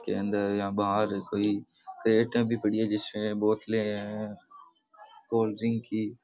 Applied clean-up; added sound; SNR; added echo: none; none; none; none.